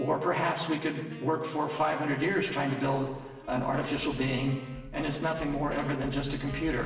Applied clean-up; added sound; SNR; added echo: none; Wind instrument, woodwind instrument; 19 dB; reverberation time 1.2 s.